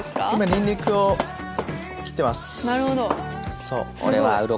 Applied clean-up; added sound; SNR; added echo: none; none; none; none.